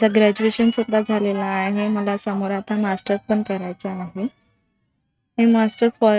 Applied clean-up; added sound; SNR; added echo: neural mask model RNNoise.